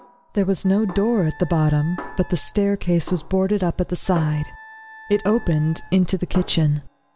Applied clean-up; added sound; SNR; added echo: none; Wind instrument, woodwind instrument + Snare drum; 19 dB; none.